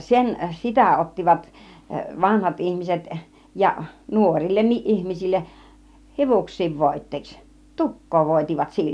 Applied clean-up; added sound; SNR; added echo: none; none; none; none.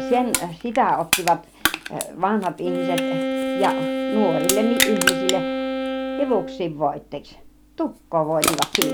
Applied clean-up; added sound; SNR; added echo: none; Crushing + Wind instrument, woodwind instrument; 1 dB; none.